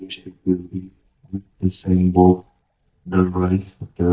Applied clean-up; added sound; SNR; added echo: neural mask model DeepFilterNet 3.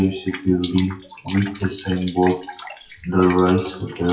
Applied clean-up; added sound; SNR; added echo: classical method WPE with log-MMSE.